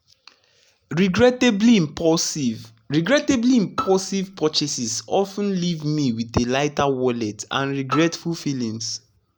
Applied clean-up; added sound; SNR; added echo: none; Bowed string instrument; 13 dB; none.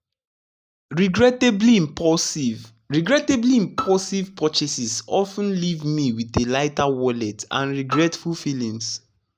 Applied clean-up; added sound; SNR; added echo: neural mask model DeepFilterNet 3.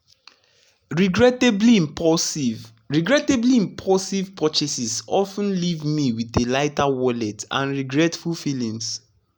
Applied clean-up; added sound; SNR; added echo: none; none; none; none.